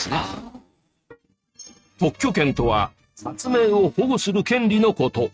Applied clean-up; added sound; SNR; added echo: neural mask model RNNoise.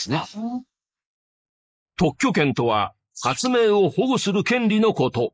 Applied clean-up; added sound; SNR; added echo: neural mask model Resemble Enhance denoiser.